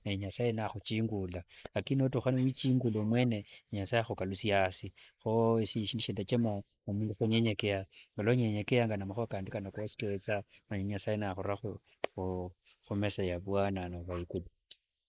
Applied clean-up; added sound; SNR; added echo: neural mask model Resemble Enhance denoiser.